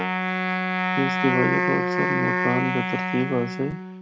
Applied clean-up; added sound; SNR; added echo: none; Wind instrument, woodwind instrument; -2 dB; none.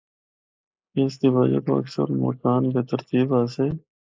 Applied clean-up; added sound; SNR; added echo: neural mask model Resemble Enhance denoiser.